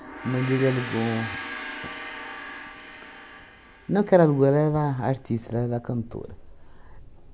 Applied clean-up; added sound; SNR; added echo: none; Gong; 13 dB; none.